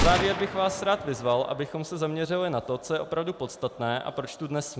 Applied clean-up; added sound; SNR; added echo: none; Gunshot, gunfire; 6 dB; none.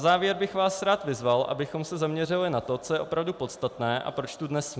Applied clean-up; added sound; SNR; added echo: none; none; none; none.